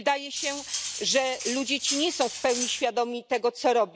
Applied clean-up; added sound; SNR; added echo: none; Cutlery, silverware; 7 dB; none.